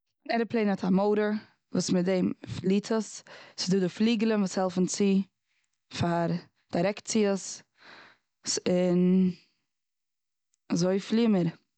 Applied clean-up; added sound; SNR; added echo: none; none; none; none.